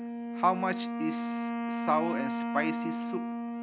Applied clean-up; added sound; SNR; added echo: none; Wind instrument, woodwind instrument; 0 dB; none.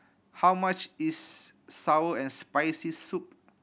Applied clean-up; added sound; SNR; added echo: none; none; none; none.